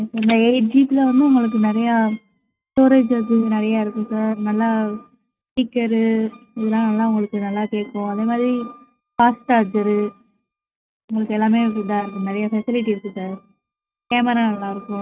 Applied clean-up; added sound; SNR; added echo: neural mask model RNNoise.